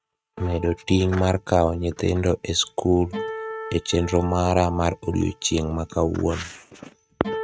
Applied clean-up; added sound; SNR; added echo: neural mask model RNNoise.